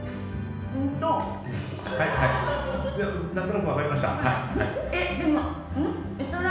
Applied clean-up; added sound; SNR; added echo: none; none; none; reverberation time 1.1 s.